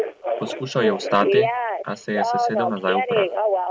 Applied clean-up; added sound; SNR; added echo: none; Telephone; -3 dB; none.